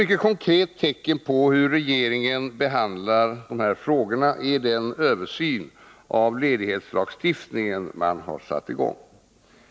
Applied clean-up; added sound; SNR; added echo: none; none; none; none.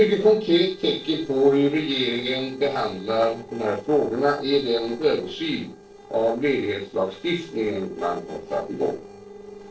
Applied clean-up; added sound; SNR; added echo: neural separator model SepFormer DNS4.